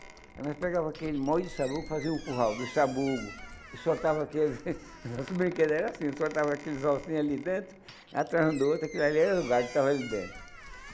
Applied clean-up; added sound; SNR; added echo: none; Typing + Squeak; 16 dB; none.